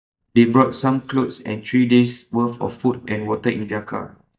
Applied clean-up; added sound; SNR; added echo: neural mask model DeepFilterNet 3.